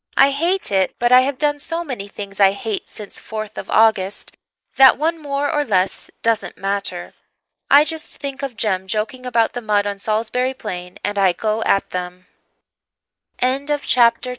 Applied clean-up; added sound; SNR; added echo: neural mask model Resemble Enhance denoiser.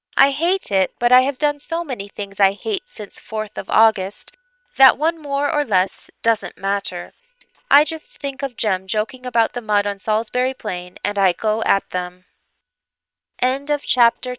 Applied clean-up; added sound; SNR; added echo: neural separator model SepFormer WHAM!.